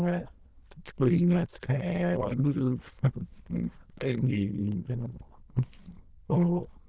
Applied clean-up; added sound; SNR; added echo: neural diffusion model UNIVERSE++.